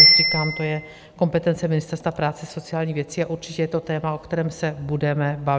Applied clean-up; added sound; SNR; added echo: none; Bicycle bell; 1 dB; none.